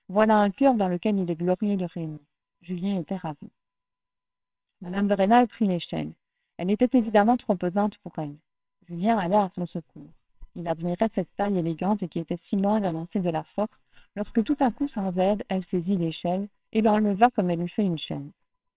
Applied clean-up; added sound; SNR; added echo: neural separator model SepFormer WHAMR!.